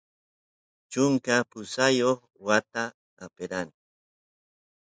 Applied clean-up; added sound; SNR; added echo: neural mask model Resemble Enhance denoiser.